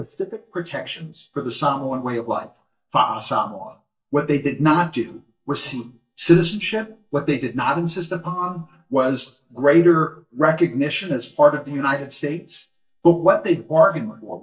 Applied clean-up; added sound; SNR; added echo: neural mask model DeepFilterNet 3.